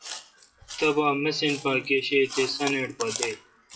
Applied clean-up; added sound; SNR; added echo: classical method WPE with log-MMSE.